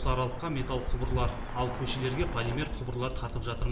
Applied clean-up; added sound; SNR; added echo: none; Bird; 0 dB; reverberation time 1.0 s.